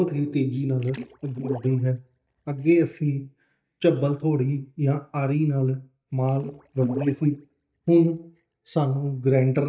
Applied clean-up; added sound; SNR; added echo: neural mask model DeepFilterNet 3.